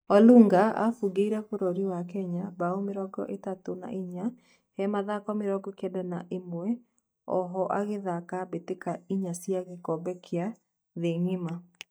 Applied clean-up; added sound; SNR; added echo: neural mask model DeepFilterNet 3.